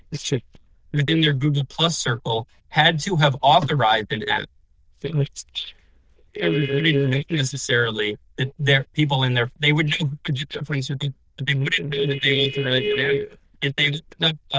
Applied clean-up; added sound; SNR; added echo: neural diffusion model UNIVERSE++.